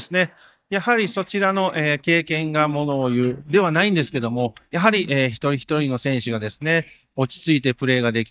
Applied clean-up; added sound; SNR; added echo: neural mask model DeepFilterNet 3.